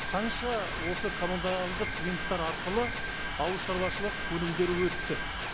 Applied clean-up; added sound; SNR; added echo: none; Mechanisms; 1 dB; none.